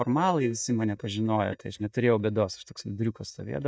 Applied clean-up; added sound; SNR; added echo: neural mask model DeepFilterNet 3.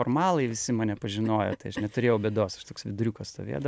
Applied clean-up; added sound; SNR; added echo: none; none; none; none.